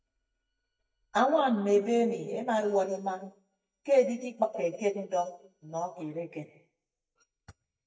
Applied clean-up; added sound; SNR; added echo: neural mask model DeepFilterNet 3.